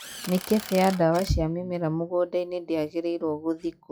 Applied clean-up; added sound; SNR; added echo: classical method log-MMSE.